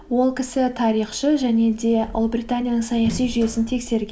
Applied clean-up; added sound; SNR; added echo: none; Sliding door; 16 dB; none.